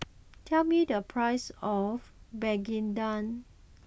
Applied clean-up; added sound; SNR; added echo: none; Clapping; 13 dB; none.